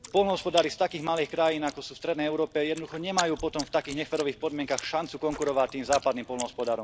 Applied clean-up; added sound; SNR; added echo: none; Chewing, mastication; 14 dB; none.